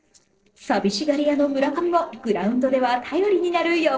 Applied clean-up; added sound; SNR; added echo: neural separator model SepFormer DNS4.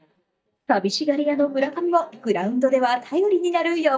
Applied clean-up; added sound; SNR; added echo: neural mask model DeepFilterNet 3.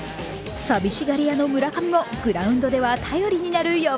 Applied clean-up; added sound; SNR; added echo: none; none; none; none.